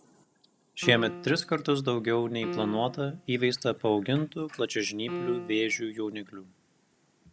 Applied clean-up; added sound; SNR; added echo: none; Piano; 10 dB; none.